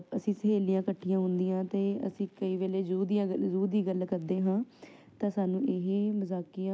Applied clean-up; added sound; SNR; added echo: none; none; none; none.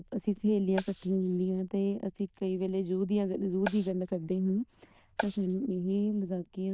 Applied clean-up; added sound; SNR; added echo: neural diffusion model UNIVERSE++.